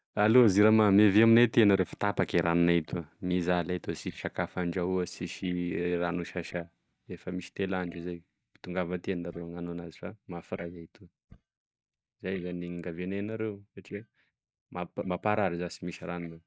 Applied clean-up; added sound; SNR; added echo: neural mask model DeepFilterNet 3.